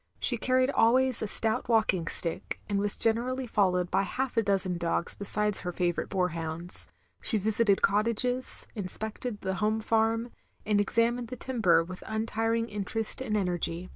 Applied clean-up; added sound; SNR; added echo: none; none; none; none.